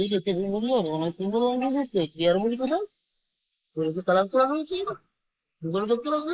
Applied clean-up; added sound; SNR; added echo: neural mask model Resemble Enhance denoiser.